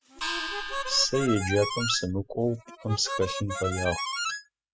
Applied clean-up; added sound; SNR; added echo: classical method spectral subtraction.